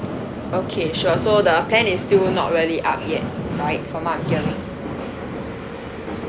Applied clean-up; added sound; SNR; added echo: none; Subway, metro, underground; 5 dB; none.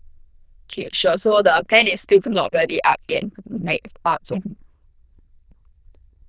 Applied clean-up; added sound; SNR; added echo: neural diffusion model UNIVERSE++.